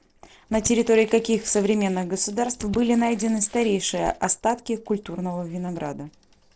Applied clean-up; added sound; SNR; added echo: neural separator model SepFormer DNS4.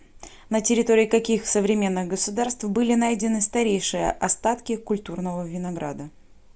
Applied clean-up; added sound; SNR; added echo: none; none; none; none.